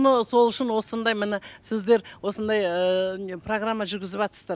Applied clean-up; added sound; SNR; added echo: none; none; none; none.